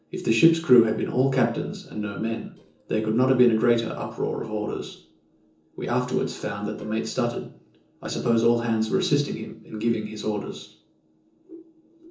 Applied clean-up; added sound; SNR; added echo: neural separator model SepFormer DNS4.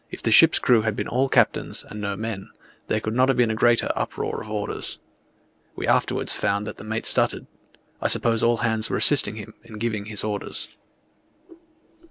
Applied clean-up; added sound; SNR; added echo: none; none; none; none.